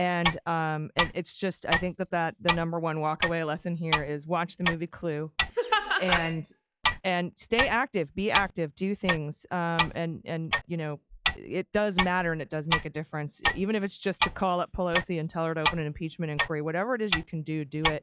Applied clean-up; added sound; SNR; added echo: classical method log-MMSE.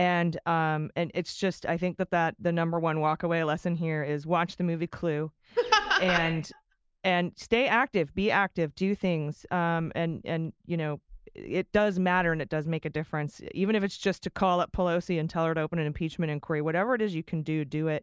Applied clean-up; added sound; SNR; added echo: none; none; none; none.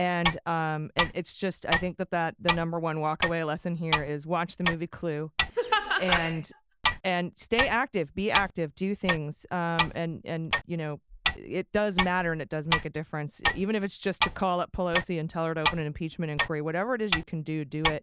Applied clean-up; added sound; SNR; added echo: none; Clock; 2 dB; none.